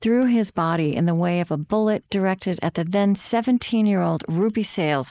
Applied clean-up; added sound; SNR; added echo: neural mask model Resemble Enhance denoiser.